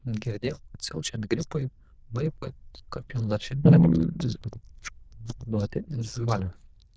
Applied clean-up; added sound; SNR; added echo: neural diffusion model UNIVERSE++.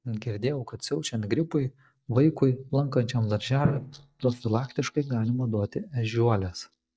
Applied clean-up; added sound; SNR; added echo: neural mask model DeepFilterNet 3.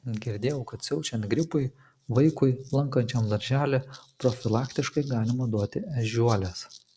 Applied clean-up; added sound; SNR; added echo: none; none; none; none.